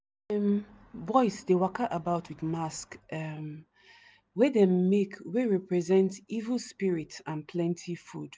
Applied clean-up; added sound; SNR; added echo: none; none; none; none.